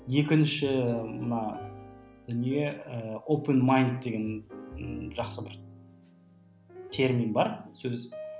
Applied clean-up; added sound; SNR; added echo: none; none; none; none.